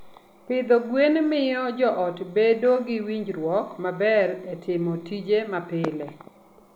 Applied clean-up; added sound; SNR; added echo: none; none; none; none.